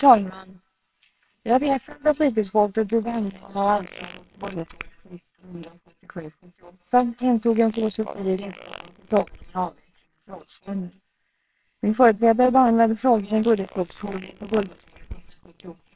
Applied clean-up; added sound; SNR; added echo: neural separator model SepFormer WHAMR!.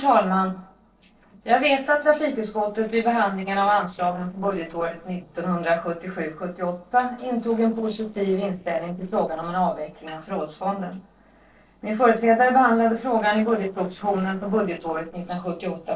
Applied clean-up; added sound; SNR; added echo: neural separator model SepFormer DNS4.